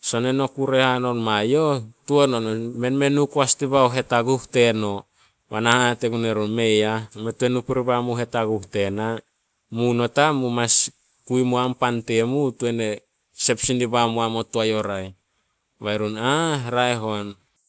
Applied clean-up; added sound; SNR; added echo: none; none; none; none.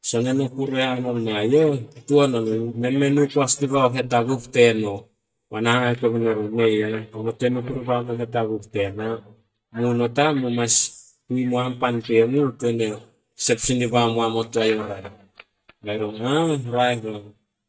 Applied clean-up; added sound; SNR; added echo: neural mask model DeepFilterNet 3.